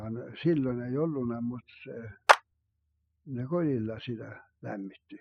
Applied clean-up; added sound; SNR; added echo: classical method spectral subtraction.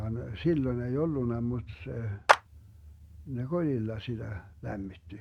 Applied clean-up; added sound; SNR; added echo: neural mask model RNNoise.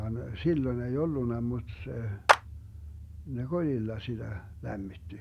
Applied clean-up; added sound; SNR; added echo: none; Clapping; -3 dB; none.